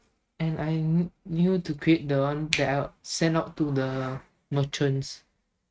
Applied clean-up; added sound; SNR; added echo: neural mask model RNNoise.